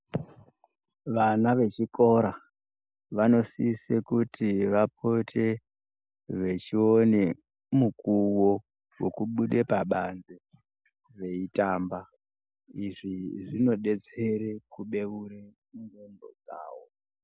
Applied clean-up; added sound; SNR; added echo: none; none; none; none.